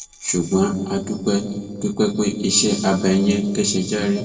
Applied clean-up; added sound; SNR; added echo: neural separator model SepFormer DNS4.